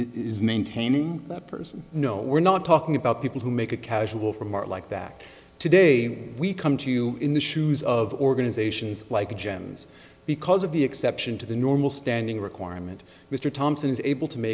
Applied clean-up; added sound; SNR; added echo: none; none; none; none.